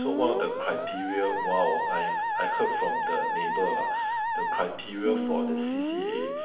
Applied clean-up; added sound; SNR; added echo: none; Musical instrument; -1 dB; reverberation time 0.9 s.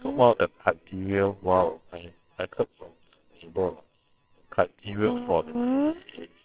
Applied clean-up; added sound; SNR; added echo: neural separator model SepFormer WHAMR!.